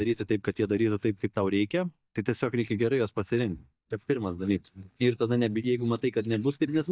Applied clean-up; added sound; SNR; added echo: neural mask model DeepFilterNet 3.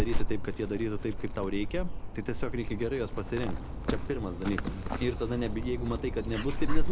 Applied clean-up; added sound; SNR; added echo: none; Dog; -4 dB; none.